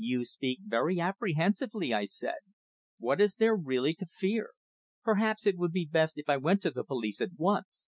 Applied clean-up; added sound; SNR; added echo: none; none; none; none.